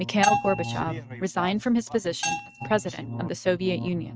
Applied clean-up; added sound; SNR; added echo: neural mask model RNNoise.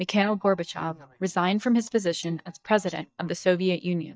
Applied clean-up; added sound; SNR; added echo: neural mask model DeepFilterNet 3.